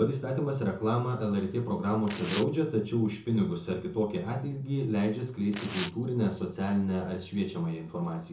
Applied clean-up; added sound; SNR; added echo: none; Tearing; 13 dB; reverberation time 0.5 s.